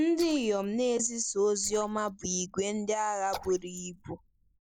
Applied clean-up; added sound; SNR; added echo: neural mask model Resemble Enhance denoiser.